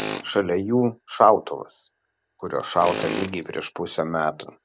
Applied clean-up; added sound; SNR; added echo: none; Tools; 10 dB; none.